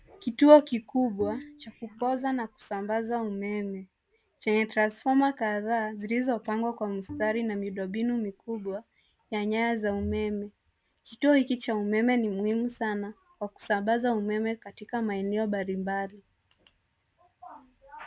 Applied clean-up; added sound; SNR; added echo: none; Bowed string instrument; 17 dB; none.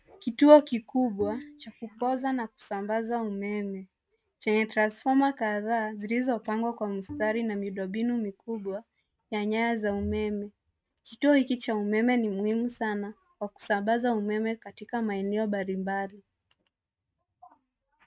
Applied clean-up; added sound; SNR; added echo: neural mask model RNNoise.